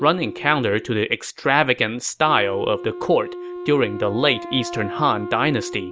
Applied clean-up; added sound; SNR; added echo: none; Wind instrument, woodwind instrument; 12 dB; none.